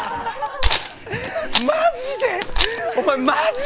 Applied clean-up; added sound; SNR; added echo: none; Rattle; 4 dB; none.